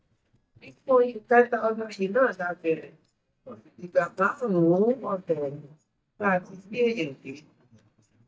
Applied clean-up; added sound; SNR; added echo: neural mask model DeepFilterNet 3.